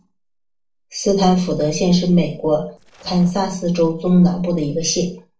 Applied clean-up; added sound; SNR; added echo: neural separator model SepFormer DNS4.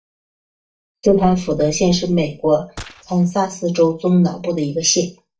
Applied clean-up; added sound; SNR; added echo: neural mask model DeepFilterNet 3.